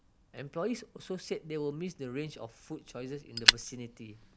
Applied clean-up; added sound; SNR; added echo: none; Fire; -4 dB; none.